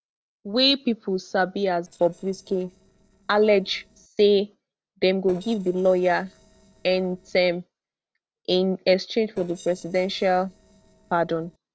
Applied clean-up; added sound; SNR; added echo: neural separator model SepFormer DNS4.